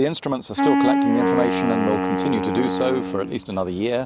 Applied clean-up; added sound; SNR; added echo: none; Wind instrument, woodwind instrument; -1 dB; none.